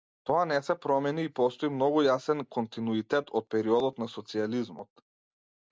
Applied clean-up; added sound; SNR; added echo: none; none; none; none.